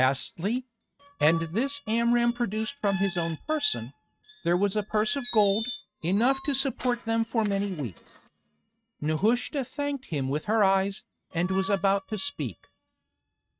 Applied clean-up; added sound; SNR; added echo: neural mask model RNNoise.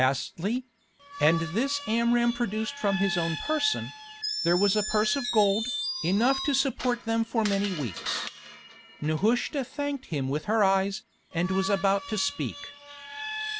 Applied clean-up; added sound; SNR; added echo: none; Screech; 9 dB; none.